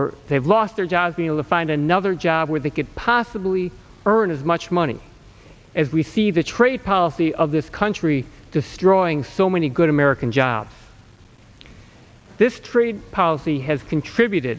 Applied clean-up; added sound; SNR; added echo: none; none; none; none.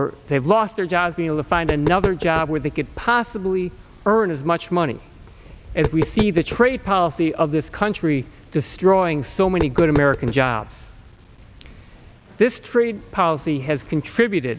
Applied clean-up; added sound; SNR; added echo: none; Tap; 11 dB; none.